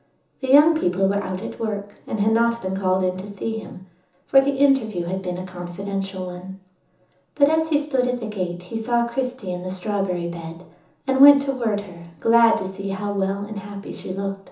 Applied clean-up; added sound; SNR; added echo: none; none; none; reverberation time 0.7 s.